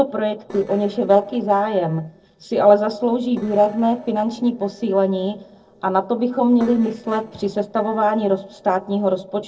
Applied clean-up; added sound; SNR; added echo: neural separator model SepFormer DNS4.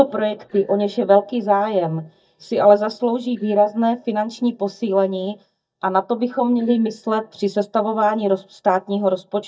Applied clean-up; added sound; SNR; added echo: neural mask model DeepFilterNet 3.